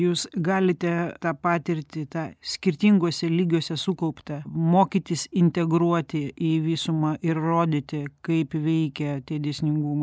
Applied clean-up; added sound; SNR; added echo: none; none; none; none.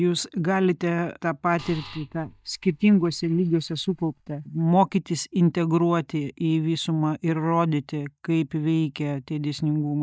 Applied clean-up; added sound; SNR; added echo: neural mask model DeepFilterNet 3.